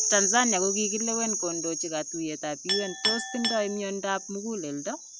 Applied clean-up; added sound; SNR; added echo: classical method log-MMSE.